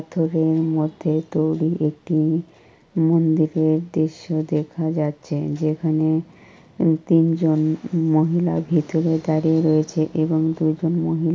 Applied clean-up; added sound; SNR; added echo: none; none; none; none.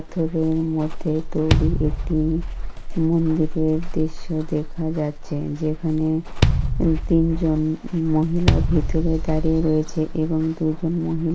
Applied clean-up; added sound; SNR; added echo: none; Walk, footsteps + Bass drum; 2 dB; none.